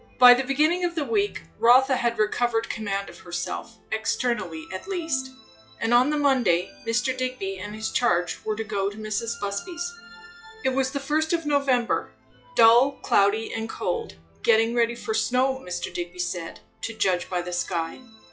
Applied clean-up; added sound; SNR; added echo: classical method log-MMSE.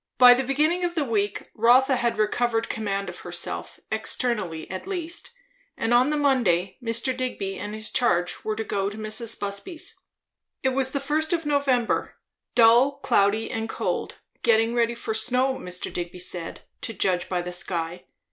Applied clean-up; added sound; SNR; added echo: none; none; none; none.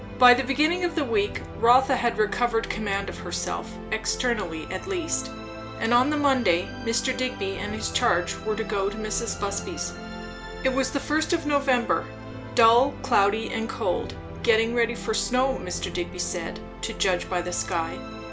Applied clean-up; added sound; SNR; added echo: none; Musical instrument; 10 dB; none.